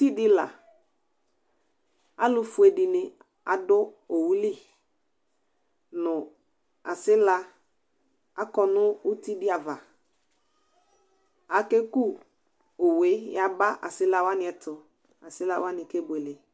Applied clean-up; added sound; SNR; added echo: none; none; none; none.